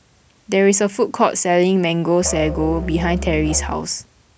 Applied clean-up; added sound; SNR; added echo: none; Musical instrument; 8 dB; none.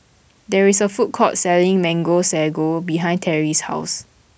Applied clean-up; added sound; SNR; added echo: none; none; none; none.